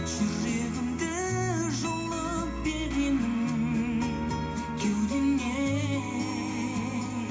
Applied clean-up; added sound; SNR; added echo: none; none; none; reverberation time 0.4 s.